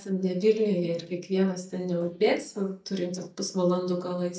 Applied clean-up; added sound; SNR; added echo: neural mask model DeepFilterNet 3.